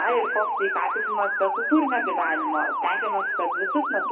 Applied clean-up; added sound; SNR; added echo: none; Motor vehicle (road) / Siren; 0 dB; reverberation time 1.6 s.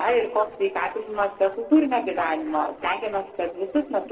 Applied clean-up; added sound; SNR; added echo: neural separator model SepFormer DNS4.